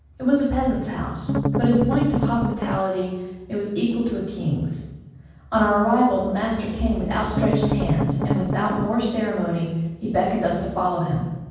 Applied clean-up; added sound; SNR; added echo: none; Strum; 0 dB; reverberation time 1.2 s.